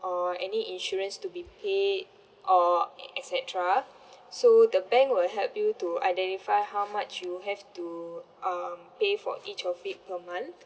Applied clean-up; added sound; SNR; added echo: none; none; none; none.